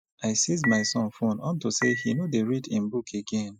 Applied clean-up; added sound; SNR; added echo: classical method spectral subtraction.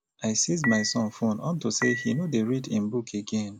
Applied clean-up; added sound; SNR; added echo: none; Dishes, pots, and pans / Chink, clink; 8 dB; none.